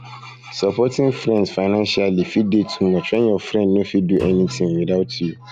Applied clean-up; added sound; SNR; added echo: none; Drum; 20 dB; none.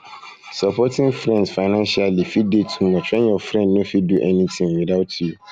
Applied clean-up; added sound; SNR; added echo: none; none; none; none.